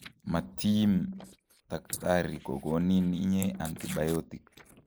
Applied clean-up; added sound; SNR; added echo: neural mask model Resemble Enhance denoiser.